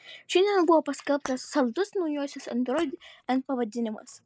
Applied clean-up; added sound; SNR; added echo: neural mask model Resemble Enhance denoiser.